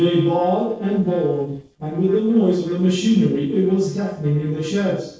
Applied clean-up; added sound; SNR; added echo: neural separator model SepFormer DNS4.